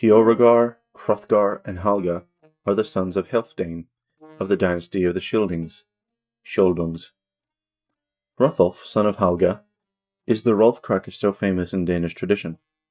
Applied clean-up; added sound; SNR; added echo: neural mask model DeepFilterNet 3.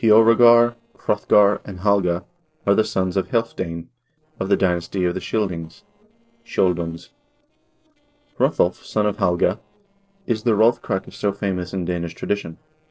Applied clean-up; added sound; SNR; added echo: neural separator model SepFormer DNS4.